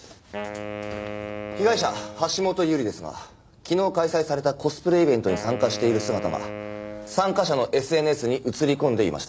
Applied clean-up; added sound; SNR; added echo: none; Wind instrument, woodwind instrument; 12 dB; none.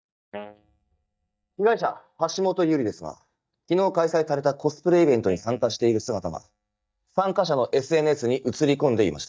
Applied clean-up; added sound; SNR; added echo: neural mask model DeepFilterNet 3.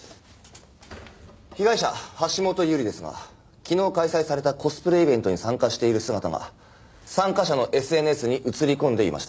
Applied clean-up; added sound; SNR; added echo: none; none; none; none.